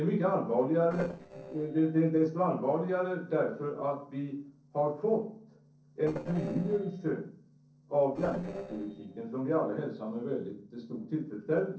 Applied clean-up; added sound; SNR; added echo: neural separator model SepFormer DNS4.